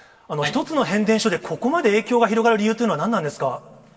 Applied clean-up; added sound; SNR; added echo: none; none; none; reverberation time 1.5 s.